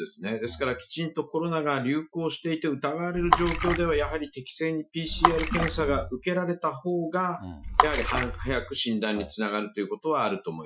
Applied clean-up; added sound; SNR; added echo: classical method Wiener filter.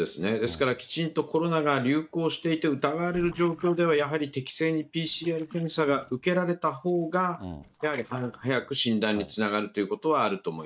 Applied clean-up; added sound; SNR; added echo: neural mask model DeepFilterNet 3.